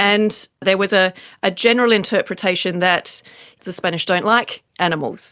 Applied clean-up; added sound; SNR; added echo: none; none; none; none.